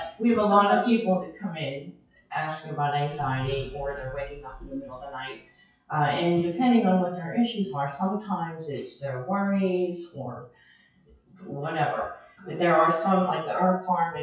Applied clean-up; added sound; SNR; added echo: classical method WPE with log-MMSE.